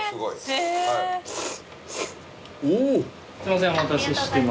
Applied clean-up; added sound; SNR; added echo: none; none; none; none.